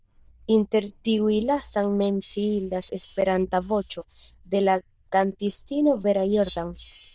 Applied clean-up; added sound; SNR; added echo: neural diffusion model UNIVERSE++.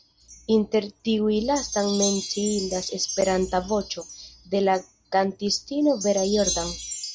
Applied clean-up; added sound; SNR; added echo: none; Wind chime; 10 dB; none.